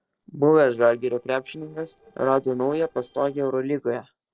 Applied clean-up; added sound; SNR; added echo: neural separator model SepFormer DNS4.